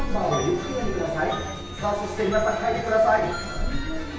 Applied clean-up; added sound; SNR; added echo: none; Subway, metro, underground; 7 dB; reverberation time 0.9 s.